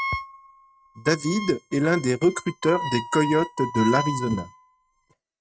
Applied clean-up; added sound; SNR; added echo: neural mask model RNNoise.